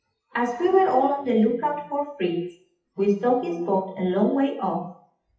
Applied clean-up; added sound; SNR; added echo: classical method WPE with log-MMSE.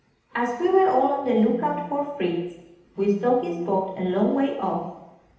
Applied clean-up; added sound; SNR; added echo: none; Telephone; 18 dB; reverberation time 0.8 s.